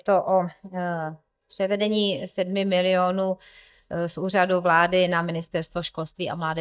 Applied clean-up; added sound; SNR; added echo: neural mask model DeepFilterNet 3.